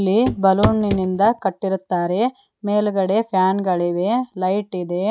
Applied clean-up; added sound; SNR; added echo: none; Walk, footsteps / Run / Wood; 6 dB; none.